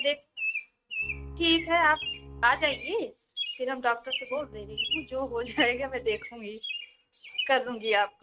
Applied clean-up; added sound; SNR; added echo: neural mask model RNNoise.